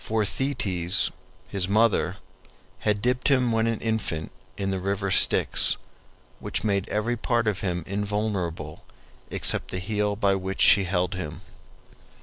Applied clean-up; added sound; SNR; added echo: none; none; none; none.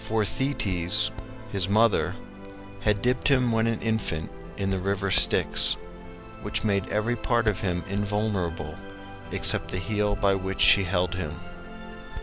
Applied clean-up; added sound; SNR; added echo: none; Hands + Musical instrument; 10 dB; none.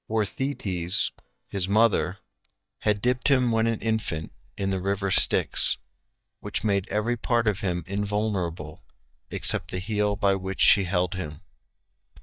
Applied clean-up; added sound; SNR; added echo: neural mask model DeepFilterNet 3.